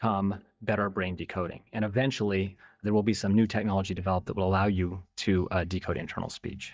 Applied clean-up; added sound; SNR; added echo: neural mask model DeepFilterNet 3.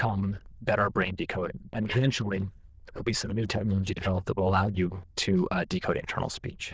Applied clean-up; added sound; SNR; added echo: neural diffusion model UNIVERSE++.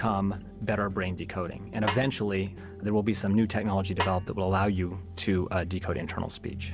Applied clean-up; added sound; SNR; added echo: none; Snare drum; 9 dB; none.